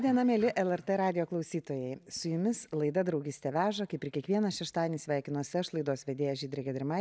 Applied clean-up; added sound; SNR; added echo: none; none; none; none.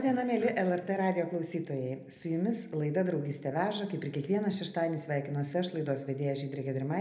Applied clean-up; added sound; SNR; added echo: none; none; none; reverberation time 0.7 s.